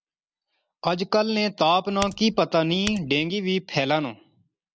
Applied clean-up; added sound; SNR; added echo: none; Typing; 13 dB; none.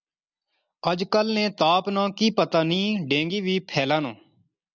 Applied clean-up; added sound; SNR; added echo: none; none; none; none.